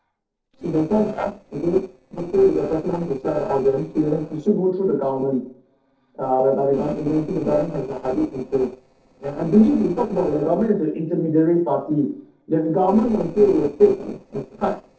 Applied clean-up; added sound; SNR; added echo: neural separator model SepFormer DNS4.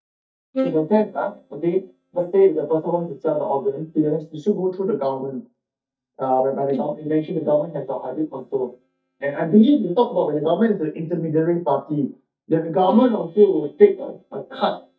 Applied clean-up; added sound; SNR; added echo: neural mask model DeepFilterNet 3.